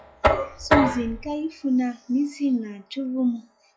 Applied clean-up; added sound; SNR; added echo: classical method log-MMSE.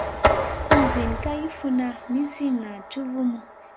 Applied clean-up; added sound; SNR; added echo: none; Knock; -1 dB; none.